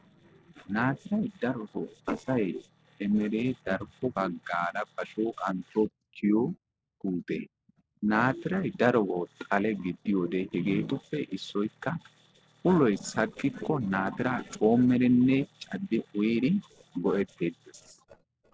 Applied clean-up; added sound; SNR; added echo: neural separator model SepFormer DNS4.